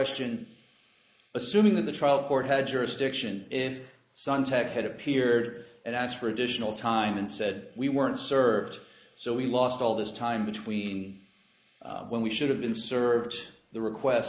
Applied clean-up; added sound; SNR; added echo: neural mask model Resemble Enhance denoiser.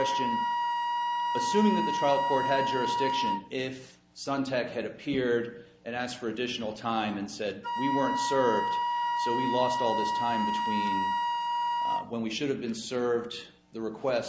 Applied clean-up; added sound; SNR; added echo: none; Wind instrument, woodwind instrument; 0 dB; none.